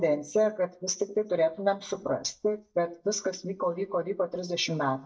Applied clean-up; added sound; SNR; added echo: neural mask model DeepFilterNet 3.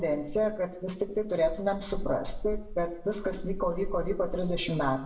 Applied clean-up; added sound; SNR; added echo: none; Fire; 7 dB; reverberation time 0.6 s.